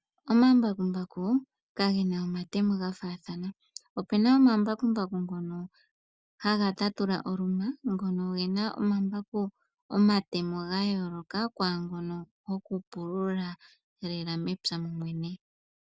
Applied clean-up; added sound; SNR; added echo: none; none; none; none.